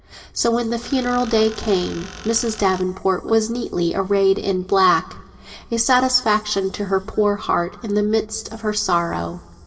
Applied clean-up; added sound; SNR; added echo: none; Tools; 16 dB; reverberation time 2.7 s.